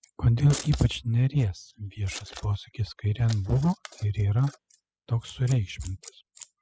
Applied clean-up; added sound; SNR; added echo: classical method spectral subtraction.